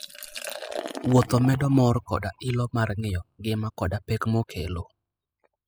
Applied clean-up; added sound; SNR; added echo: classical method spectral subtraction.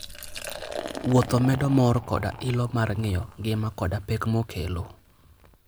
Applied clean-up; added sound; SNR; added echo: none; Liquid; 13 dB; none.